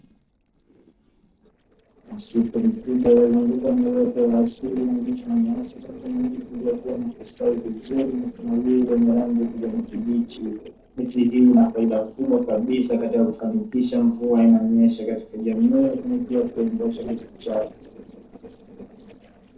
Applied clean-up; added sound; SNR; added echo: neural separator model SepFormer DNS4.